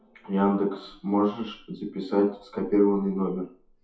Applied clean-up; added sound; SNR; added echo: classical method WPE with log-MMSE.